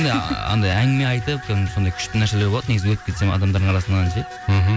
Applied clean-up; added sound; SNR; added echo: none; Fowl + Wind instrument, woodwind instrument; 17 dB; none.